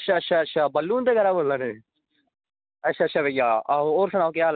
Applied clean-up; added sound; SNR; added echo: none; none; none; none.